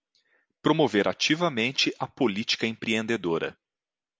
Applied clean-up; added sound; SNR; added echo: none; none; none; none.